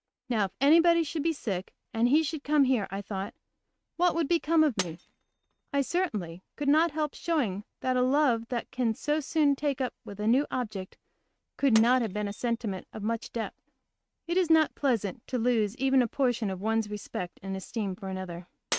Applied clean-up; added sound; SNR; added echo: neural mask model RNNoise.